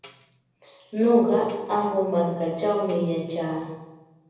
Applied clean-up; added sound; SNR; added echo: none; Tambourine; 14 dB; reverberation time 1.1 s.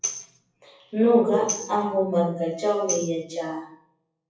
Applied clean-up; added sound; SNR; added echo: classical method WPE with log-MMSE.